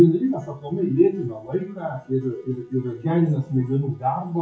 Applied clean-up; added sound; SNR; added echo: classical method WPE with log-MMSE.